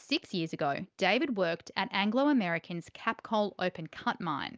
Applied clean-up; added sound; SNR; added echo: none; none; none; none.